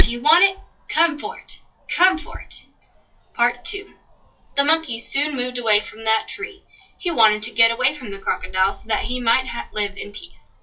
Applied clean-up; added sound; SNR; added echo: classical method WPE with log-MMSE.